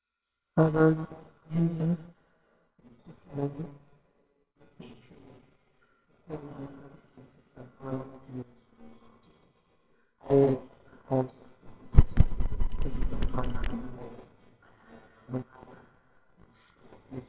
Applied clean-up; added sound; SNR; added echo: neural separator model SepFormer WHAMR!.